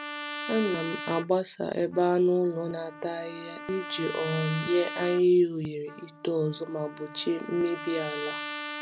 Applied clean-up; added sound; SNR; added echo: none; Trumpet; 11 dB; none.